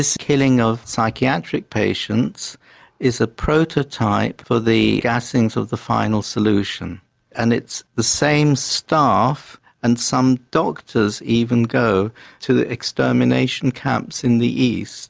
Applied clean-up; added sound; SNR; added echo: none; none; none; none.